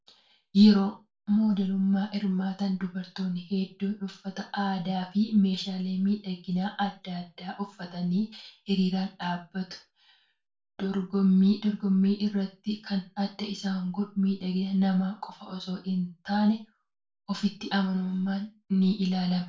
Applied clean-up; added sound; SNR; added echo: none; none; none; reverberation time 0.3 s.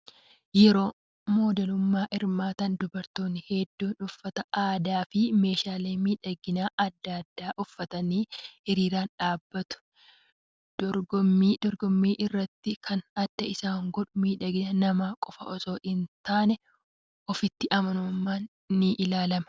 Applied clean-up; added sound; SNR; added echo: none; none; none; none.